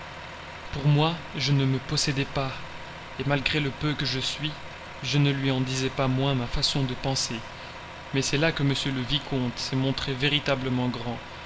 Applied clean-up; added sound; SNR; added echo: none; Truck; 13 dB; reverberation time 1.2 s.